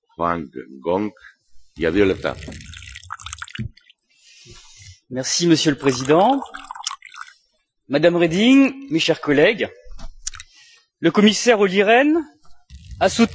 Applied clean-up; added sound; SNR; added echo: classical method Wiener filter.